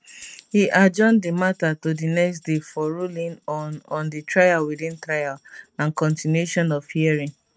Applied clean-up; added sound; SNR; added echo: neural mask model RNNoise.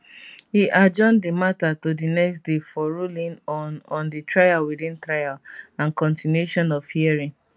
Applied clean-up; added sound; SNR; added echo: none; none; none; none.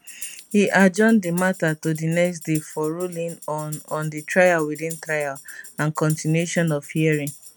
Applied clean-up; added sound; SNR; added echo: none; Tambourine; 19 dB; none.